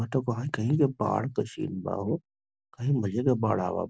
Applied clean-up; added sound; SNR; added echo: none; none; none; none.